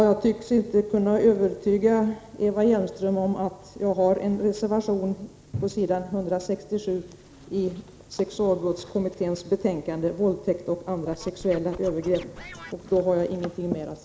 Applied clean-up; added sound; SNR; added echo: none; Scratching (performance technique); 18 dB; none.